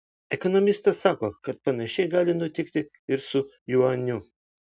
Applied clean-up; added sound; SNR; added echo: none; none; none; none.